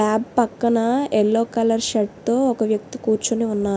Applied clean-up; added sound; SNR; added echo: none; none; none; none.